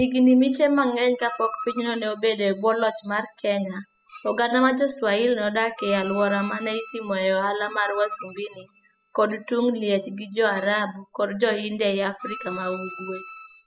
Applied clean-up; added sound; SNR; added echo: classical method spectral subtraction.